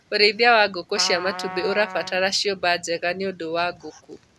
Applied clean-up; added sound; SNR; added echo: none; Trumpet; 12 dB; none.